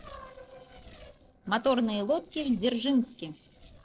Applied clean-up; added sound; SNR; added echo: neural separator model SepFormer DNS4.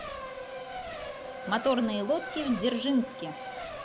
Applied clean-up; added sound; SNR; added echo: none; Race car, auto racing; 8 dB; none.